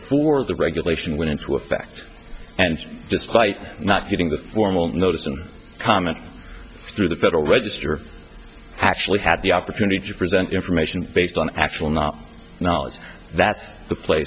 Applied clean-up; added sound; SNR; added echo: none; none; none; none.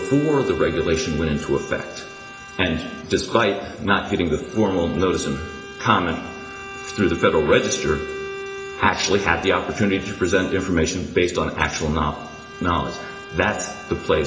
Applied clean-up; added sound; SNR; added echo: none; Bowed string instrument; 13 dB; reverberation time 0.8 s.